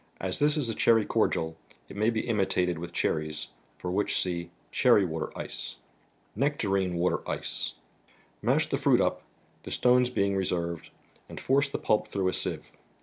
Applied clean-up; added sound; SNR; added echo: none; none; none; none.